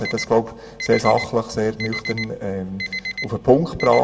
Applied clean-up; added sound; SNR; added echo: none; Alarm; 11 dB; reverberation time 0.7 s.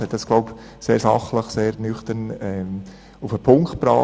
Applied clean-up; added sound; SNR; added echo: none; none; none; none.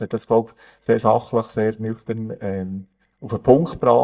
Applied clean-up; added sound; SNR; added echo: neural mask model DeepFilterNet 3.